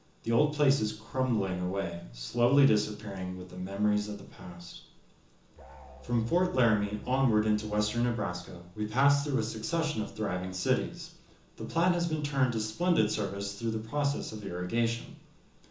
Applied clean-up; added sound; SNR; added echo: none; Musical instrument; 19 dB; reverberation time 0.7 s.